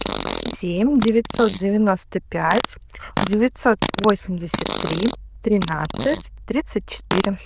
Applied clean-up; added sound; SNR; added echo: neural diffusion model UNIVERSE++.